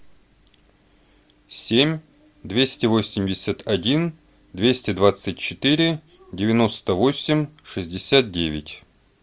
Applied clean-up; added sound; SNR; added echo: none; none; none; none.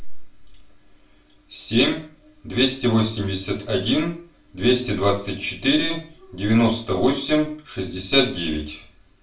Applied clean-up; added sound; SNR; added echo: none; none; none; reverberation time 0.3 s.